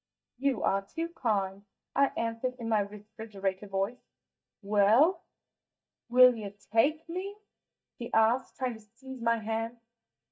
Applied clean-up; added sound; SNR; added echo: neural mask model DeepFilterNet 3.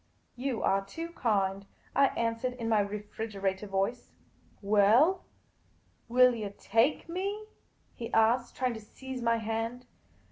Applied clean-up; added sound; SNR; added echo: none; none; none; none.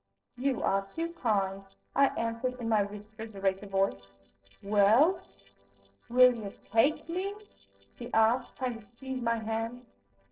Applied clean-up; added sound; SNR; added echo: neural separator model SepFormer DNS4.